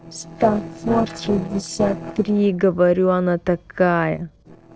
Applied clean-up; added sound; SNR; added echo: neural separator model SepFormer DNS4.